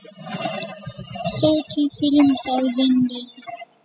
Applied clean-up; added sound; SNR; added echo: classical method spectral subtraction.